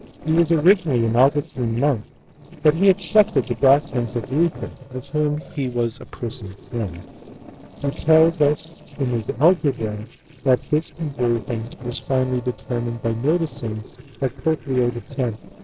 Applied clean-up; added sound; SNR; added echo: neural separator model SepFormer DNS4.